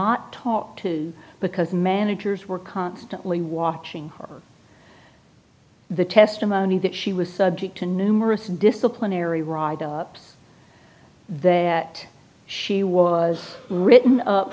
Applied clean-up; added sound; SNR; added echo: none; none; none; none.